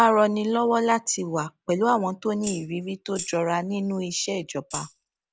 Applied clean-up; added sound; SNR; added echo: none; Tambourine; 14 dB; none.